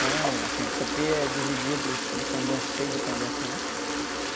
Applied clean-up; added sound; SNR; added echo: none; Toilet flush; -3 dB; none.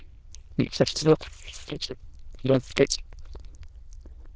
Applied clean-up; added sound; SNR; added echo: neural diffusion model UNIVERSE++.